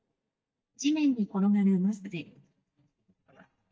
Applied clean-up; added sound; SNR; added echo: neural mask model DeepFilterNet 3.